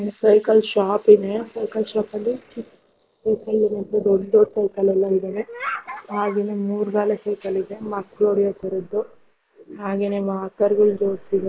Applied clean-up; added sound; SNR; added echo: neural mask model Resemble Enhance denoiser.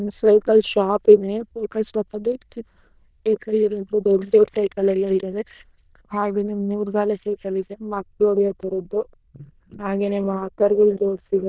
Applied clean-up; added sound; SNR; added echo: neural diffusion model UNIVERSE++.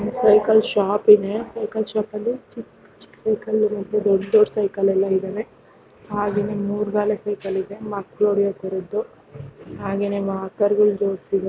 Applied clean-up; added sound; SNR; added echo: none; none; none; none.